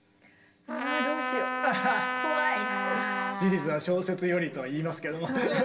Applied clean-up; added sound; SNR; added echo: none; Trumpet; 1 dB; reverberation time 2.2 s.